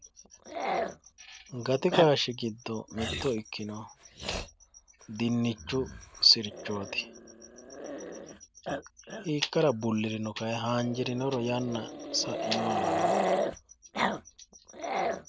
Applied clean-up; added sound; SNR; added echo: none; Growling; 4 dB; none.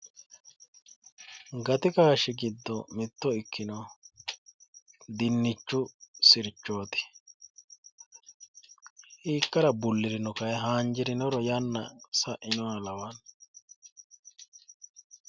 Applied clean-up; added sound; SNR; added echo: none; none; none; none.